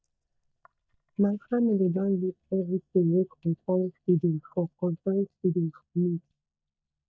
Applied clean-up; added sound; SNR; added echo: neural mask model DeepFilterNet 3.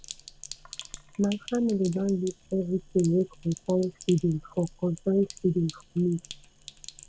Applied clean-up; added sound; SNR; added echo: none; Sink (filling or washing); 18 dB; none.